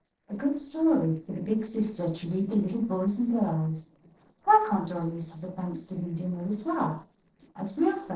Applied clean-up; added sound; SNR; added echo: neural separator model SepFormer DNS4.